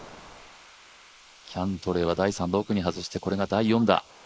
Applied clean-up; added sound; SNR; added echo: neural mask model Resemble Enhance denoiser.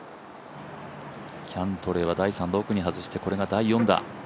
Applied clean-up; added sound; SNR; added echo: none; none; none; none.